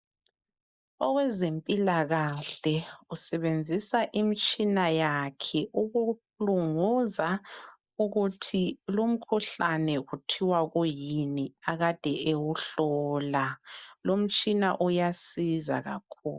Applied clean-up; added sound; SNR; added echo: neural mask model Resemble Enhance denoiser.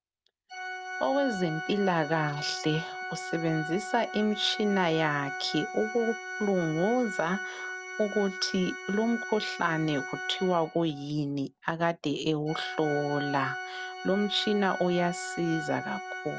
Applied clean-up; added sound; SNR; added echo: none; Organ; 9 dB; none.